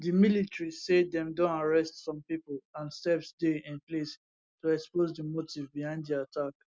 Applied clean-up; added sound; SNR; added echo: none; none; none; none.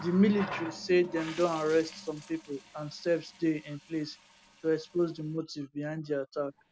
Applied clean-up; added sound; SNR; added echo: none; Water tap, faucet; 16 dB; none.